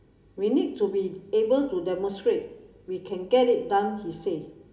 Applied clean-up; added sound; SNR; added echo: none; none; none; reverberation time 1.2 s.